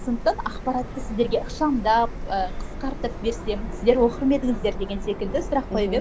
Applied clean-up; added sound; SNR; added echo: none; Subway, metro, underground; 7 dB; none.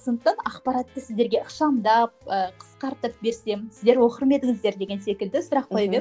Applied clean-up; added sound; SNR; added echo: none; none; none; none.